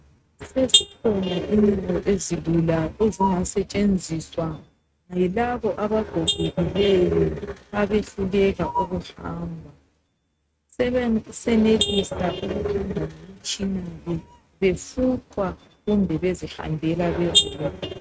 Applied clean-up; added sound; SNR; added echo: neural mask model RNNoise.